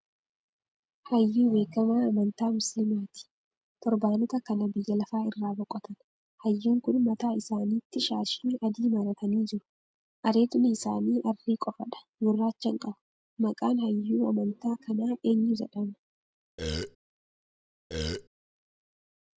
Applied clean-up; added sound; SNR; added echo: none; Burping, eructation; 4 dB; none.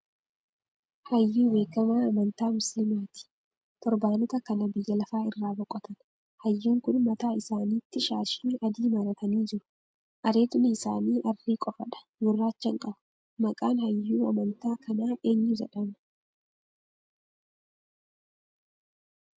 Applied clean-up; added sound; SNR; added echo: none; none; none; none.